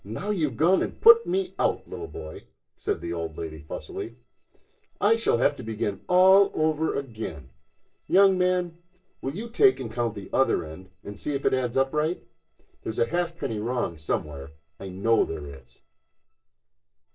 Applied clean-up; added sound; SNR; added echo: neural separator model SepFormer DNS4.